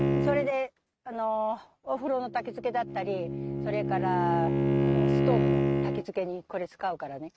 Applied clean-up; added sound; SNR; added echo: neural mask model RNNoise.